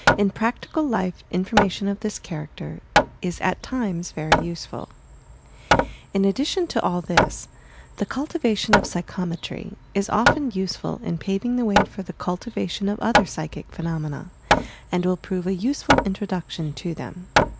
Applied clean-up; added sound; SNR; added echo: none; Hammer; 1 dB; none.